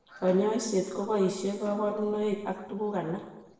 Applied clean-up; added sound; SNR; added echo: neural separator model SepFormer DNS4.